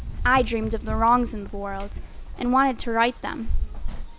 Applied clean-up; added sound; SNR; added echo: none; Run; 9 dB; none.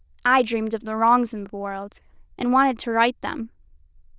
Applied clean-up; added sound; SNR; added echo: neural diffusion model UNIVERSE++.